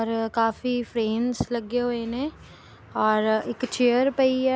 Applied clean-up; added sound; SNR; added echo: none; none; none; none.